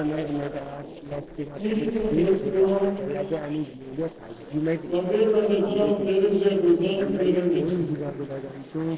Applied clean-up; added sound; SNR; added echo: neural separator model SepFormer DNS4.